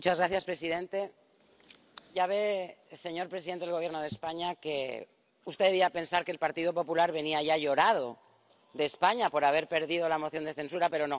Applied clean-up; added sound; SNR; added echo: none; none; none; none.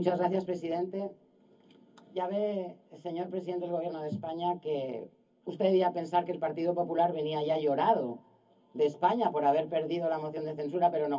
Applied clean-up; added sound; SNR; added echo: none; none; none; reverberation time 0.3 s.